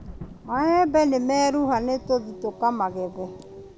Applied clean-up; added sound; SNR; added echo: none; Thunder / Rain; 20 dB; none.